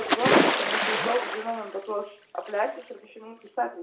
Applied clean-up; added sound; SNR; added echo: none; Splash, splatter; -4 dB; reverberation time 0.4 s.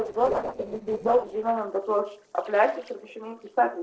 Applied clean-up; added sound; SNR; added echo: neural separator model SepFormer DNS4.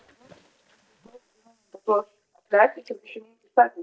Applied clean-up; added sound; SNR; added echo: neural mask model DeepFilterNet 3.